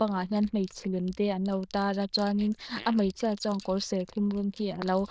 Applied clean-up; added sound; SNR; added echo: neural diffusion model UNIVERSE++.